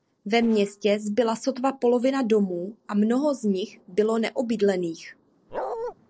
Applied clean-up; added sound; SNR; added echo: neural separator model SepFormer DNS4.